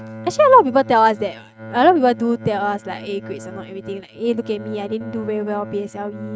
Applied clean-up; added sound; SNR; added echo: neural mask model RNNoise.